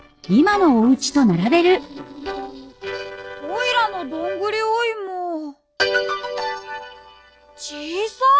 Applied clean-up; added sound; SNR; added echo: neural separator model SepFormer DNS4.